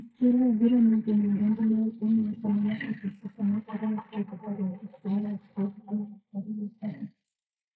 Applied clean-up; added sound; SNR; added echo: neural mask model Resemble Enhance denoiser.